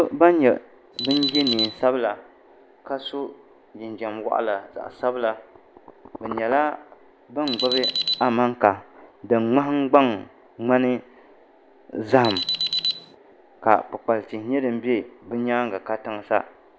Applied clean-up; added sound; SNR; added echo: none; Alarm; 6 dB; none.